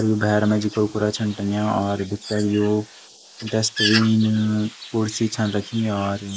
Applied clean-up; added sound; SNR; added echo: neural mask model Resemble Enhance denoiser.